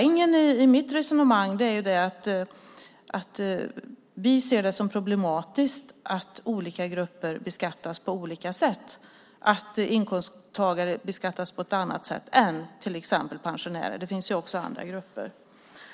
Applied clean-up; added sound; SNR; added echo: none; none; none; none.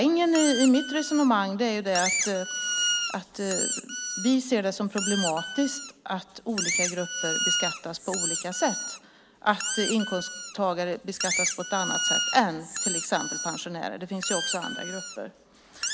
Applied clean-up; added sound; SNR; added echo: none; Squeak; 3 dB; none.